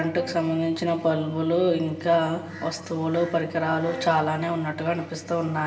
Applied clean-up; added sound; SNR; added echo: none; Brass instrument; 18 dB; reverberation time 1.0 s.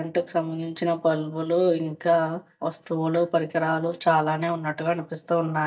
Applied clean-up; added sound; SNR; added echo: neural mask model DeepFilterNet 3.